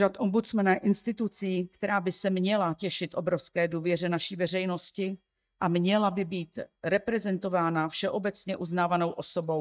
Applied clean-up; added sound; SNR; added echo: neural mask model DeepFilterNet 3.